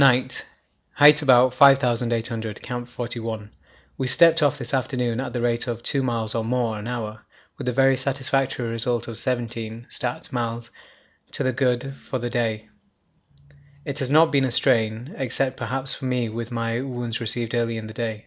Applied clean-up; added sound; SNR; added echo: none; none; none; none.